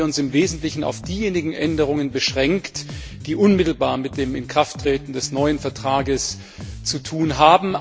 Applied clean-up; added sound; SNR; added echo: none; Bass guitar; 14 dB; none.